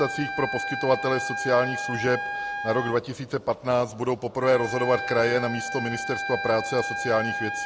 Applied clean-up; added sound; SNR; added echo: none; Wind instrument, woodwind instrument; 6 dB; none.